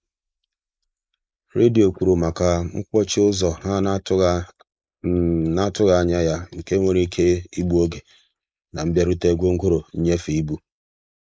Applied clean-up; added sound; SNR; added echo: neural mask model Resemble Enhance denoiser.